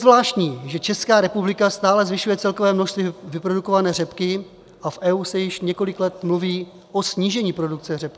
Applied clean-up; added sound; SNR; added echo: none; none; none; none.